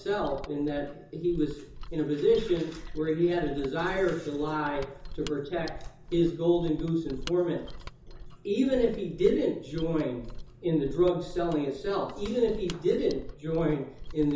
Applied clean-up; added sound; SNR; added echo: none; Mechanisms; 12 dB; reverberation time 0.6 s.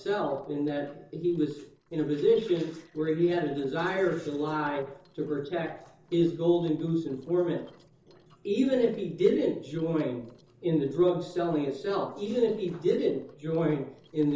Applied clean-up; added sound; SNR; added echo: neural separator model SepFormer DNS4.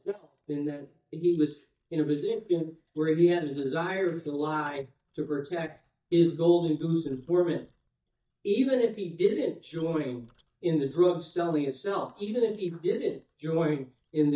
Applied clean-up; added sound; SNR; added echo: neural mask model DeepFilterNet 3.